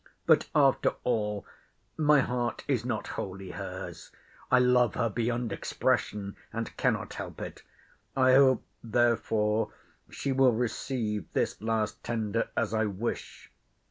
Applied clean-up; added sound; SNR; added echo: none; none; none; none.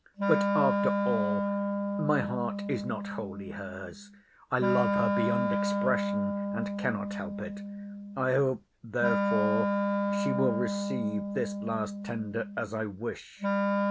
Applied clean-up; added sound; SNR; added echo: none; Wind instrument, woodwind instrument; -2 dB; none.